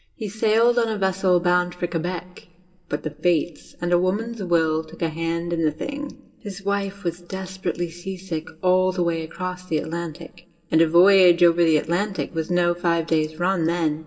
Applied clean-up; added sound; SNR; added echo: none; none; none; reverberation time 1.1 s.